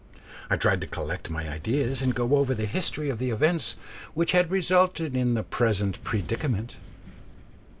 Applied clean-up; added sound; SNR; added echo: none; Wind; 18 dB; none.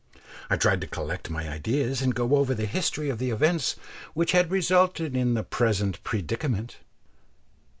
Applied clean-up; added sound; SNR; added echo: none; none; none; none.